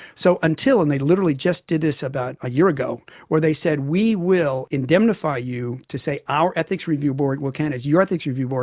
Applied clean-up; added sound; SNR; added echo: none; none; none; none.